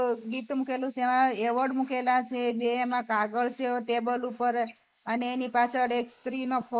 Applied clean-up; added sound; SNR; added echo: neural mask model Resemble Enhance denoiser.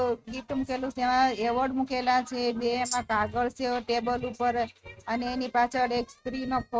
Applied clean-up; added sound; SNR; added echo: neural mask model RNNoise.